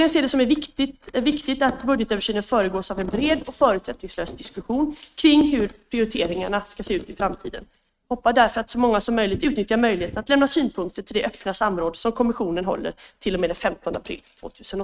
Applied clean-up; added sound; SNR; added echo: neural mask model RNNoise.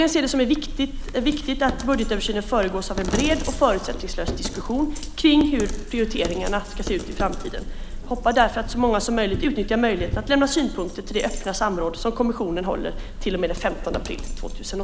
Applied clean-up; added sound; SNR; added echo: none; Coin (dropping); 6 dB; none.